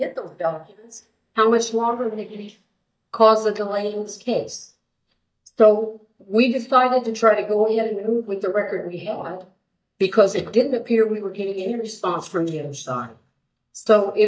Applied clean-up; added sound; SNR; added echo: neural mask model DeepFilterNet 3.